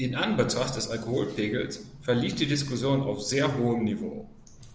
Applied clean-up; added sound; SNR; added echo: none; none; none; none.